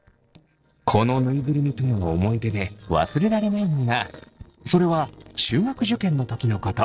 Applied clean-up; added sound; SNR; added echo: neural separator model SepFormer DNS4.